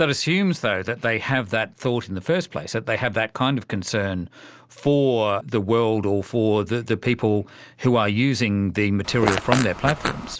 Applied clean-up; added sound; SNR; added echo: none; Fart; 4 dB; none.